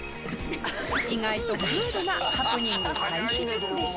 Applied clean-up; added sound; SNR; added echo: none; Bell; 7 dB; none.